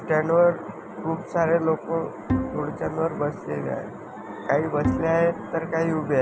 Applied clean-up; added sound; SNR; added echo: none; Bowed string instrument; 6 dB; none.